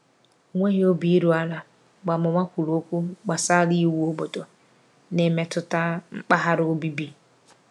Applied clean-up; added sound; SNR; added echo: none; none; none; none.